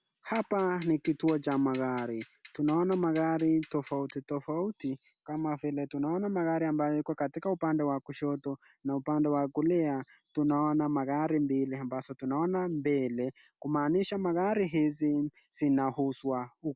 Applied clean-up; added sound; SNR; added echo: none; Clock; 18 dB; none.